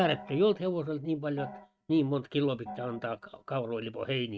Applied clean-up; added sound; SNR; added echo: neural mask model RNNoise.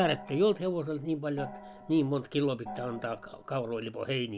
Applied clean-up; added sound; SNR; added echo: none; Gong; 15 dB; none.